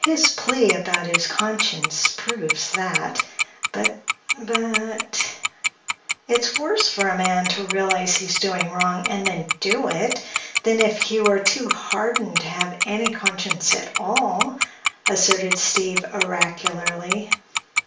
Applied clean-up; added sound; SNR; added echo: none; Tick-tock; 2 dB; reverberation time 0.4 s.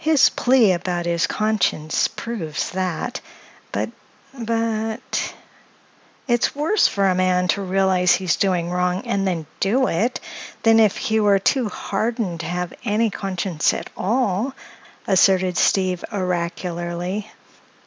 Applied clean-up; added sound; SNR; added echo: none; none; none; none.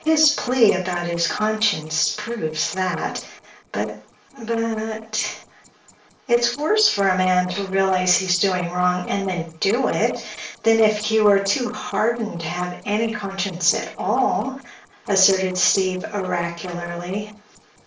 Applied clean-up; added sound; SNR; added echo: neural separator model SepFormer DNS4.